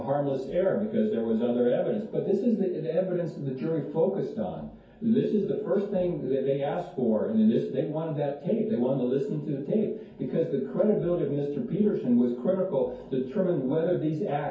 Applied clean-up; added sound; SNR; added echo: none; none; none; reverberation time 0.6 s.